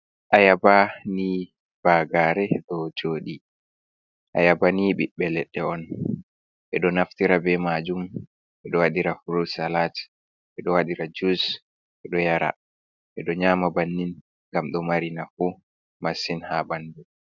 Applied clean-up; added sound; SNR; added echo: none; none; none; none.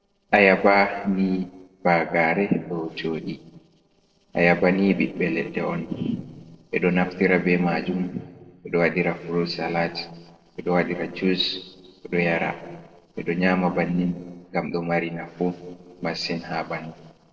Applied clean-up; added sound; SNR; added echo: neural separator model SepFormer DNS4.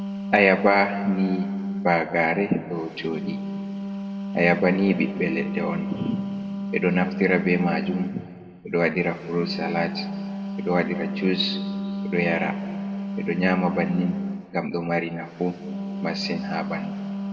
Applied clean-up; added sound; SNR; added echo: none; Wind instrument, woodwind instrument; 5 dB; reverberation time 1.4 s.